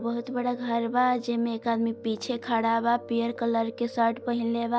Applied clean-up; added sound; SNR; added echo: none; Piano; 17 dB; none.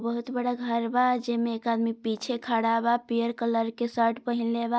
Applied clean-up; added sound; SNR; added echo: none; none; none; none.